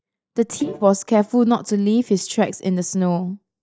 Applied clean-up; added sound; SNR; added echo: neural mask model DeepFilterNet 3.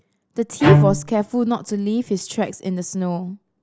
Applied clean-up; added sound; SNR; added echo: none; Bowed string instrument; -3 dB; none.